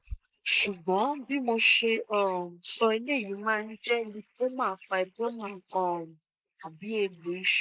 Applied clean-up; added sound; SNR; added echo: neural mask model Resemble Enhance denoiser.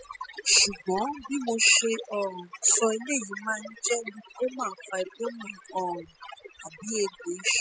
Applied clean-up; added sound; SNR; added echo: classical method spectral subtraction.